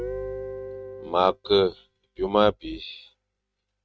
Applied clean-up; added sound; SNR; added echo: neural mask model RNNoise.